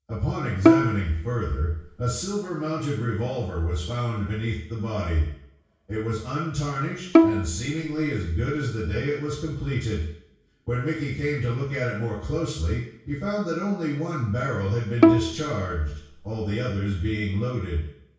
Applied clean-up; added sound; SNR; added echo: none; Bowed string instrument; -3 dB; reverberation time 0.6 s.